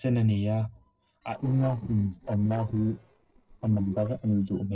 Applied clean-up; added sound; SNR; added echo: neural separator model SepFormer DNS4.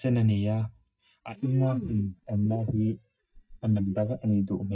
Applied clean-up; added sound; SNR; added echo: neural mask model DeepFilterNet 3.